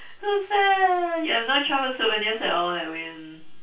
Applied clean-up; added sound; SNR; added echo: none; none; none; reverberation time 0.2 s.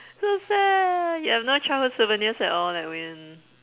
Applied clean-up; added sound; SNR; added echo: none; none; none; none.